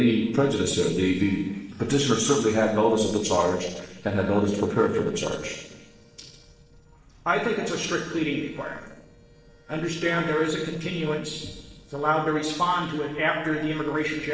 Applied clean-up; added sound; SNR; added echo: neural separator model SepFormer DNS4.